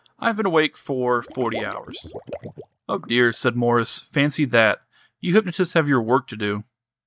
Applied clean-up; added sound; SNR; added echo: neural mask model DeepFilterNet 3.